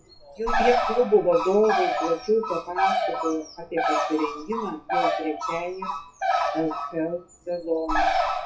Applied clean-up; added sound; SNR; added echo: classical method WPE with log-MMSE.